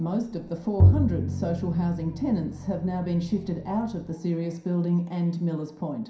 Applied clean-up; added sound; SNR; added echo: none; Bowed string instrument; -1 dB; reverberation time 0.5 s.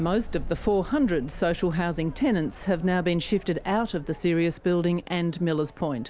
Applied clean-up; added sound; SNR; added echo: none; none; none; none.